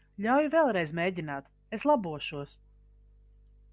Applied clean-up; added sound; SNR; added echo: none; none; none; none.